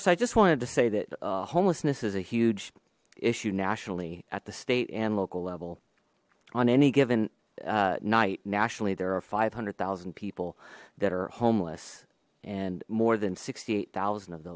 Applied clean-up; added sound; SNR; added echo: none; none; none; none.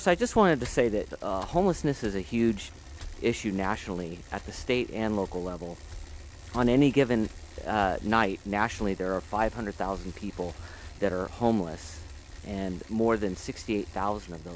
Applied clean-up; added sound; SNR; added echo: none; Bicycle; 14 dB; none.